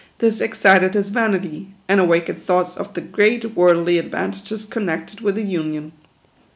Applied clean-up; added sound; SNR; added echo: none; none; none; none.